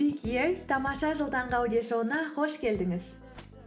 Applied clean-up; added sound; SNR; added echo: none; none; none; none.